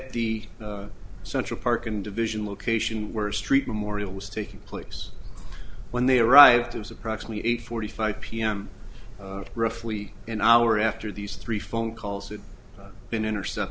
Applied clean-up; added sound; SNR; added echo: none; none; none; none.